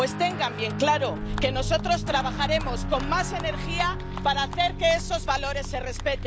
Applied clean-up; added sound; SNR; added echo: none; Idling / Engine starting / Door / Car + Guitar; 4 dB; none.